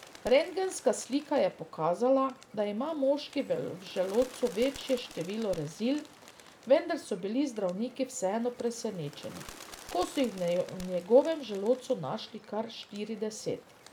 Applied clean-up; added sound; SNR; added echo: none; Bird; 20 dB; none.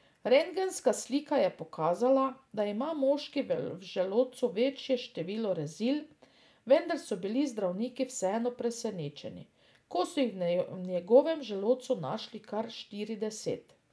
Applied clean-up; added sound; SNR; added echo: none; none; none; none.